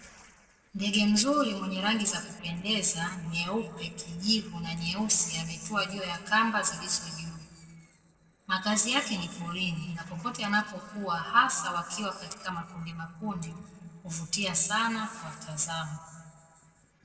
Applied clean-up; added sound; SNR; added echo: neural separator model SepFormer DNS4.